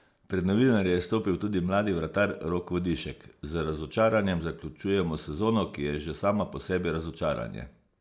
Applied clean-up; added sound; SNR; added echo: none; none; none; none.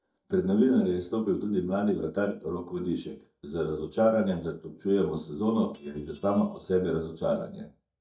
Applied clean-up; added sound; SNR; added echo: neural mask model DeepFilterNet 3.